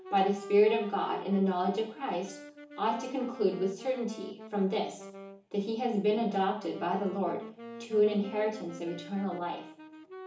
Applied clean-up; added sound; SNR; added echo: none; Wind instrument, woodwind instrument; 16 dB; reverberation time 0.8 s.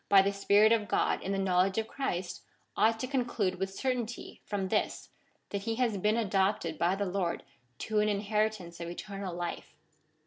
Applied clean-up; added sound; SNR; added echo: none; none; none; none.